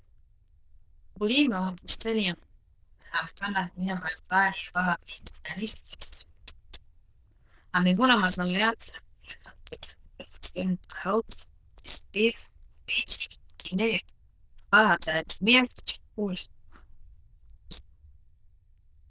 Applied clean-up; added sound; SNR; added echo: neural diffusion model UNIVERSE++.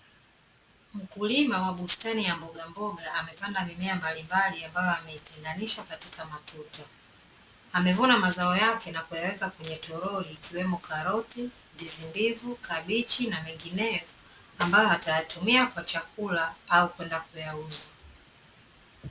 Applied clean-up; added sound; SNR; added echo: none; Snare drum; 13 dB; none.